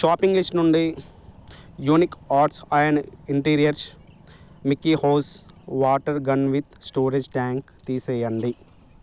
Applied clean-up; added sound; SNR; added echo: none; none; none; none.